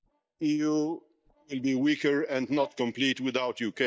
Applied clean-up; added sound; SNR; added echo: neural mask model DeepFilterNet 3.